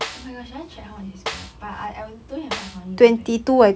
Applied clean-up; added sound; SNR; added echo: none; Snare drum; 15 dB; none.